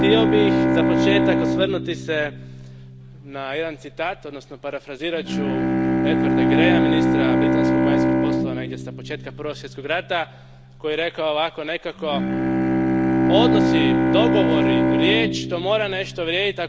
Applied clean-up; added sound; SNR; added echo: none; Bowed string instrument; -5 dB; none.